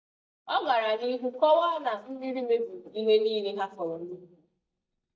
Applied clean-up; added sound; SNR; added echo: neural mask model DeepFilterNet 3.